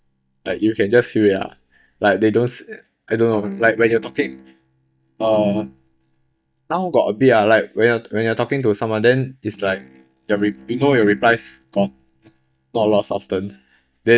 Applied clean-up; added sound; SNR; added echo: neural mask model DeepFilterNet 3.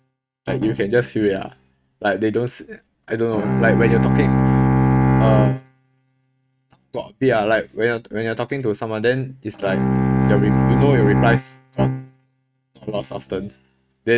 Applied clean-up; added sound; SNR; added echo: neural mask model RNNoise.